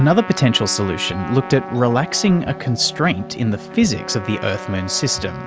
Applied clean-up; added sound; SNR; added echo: none; Trumpet; 14 dB; none.